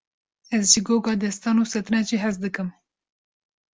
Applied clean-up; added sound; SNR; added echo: none; none; none; none.